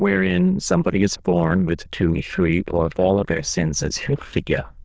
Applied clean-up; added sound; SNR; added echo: neural diffusion model UNIVERSE++.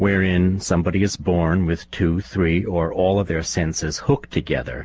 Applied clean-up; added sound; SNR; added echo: none; none; none; none.